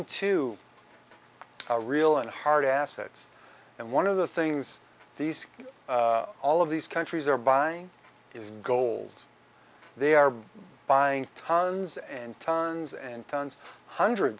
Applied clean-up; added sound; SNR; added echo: none; none; none; none.